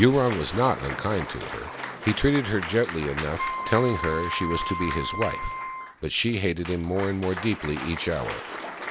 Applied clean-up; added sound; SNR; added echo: none; Wind instrument, woodwind instrument + Applause / Cheering; 8 dB; none.